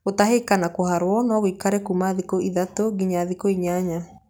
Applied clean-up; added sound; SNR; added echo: none; none; none; none.